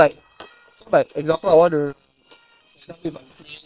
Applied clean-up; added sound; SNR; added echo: neural separator model SepFormer WHAM!.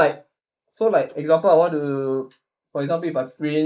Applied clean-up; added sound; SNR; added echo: neural mask model Resemble Enhance denoiser.